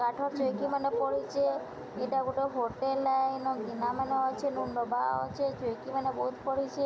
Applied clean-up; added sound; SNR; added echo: none; none; none; none.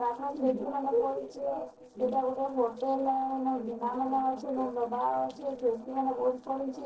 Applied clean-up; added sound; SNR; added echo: neural separator model SepFormer DNS4.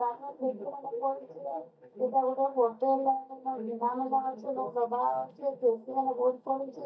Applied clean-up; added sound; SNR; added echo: neural mask model DeepFilterNet 3.